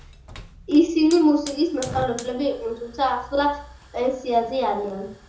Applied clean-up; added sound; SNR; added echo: none; Hiss / Fire; 18 dB; reverberation time 0.6 s.